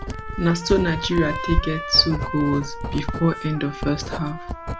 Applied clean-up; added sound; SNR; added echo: none; Trumpet + Writing; 5 dB; none.